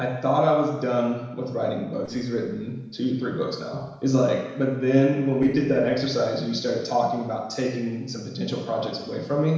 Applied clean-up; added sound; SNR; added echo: neural separator model SepFormer DNS4.